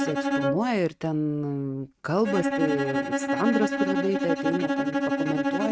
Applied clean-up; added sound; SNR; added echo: neural mask model RNNoise.